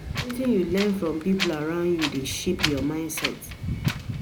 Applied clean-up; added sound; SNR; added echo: none; Wind; 5 dB; none.